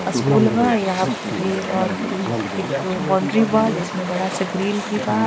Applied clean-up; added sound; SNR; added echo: none; Chatter / Stream; 3 dB; none.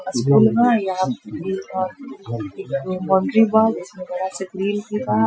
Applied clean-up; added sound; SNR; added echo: classical method Wiener filter.